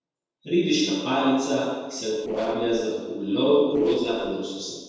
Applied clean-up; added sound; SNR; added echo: neural separator model SepFormer DNS4.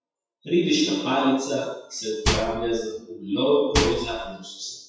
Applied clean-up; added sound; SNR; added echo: classical method WPE with log-MMSE.